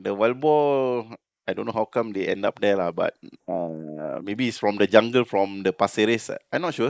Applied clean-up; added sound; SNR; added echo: neural mask model Resemble Enhance denoiser.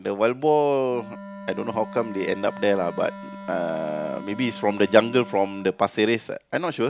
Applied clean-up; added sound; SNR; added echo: none; Wind instrument, woodwind instrument; 16 dB; none.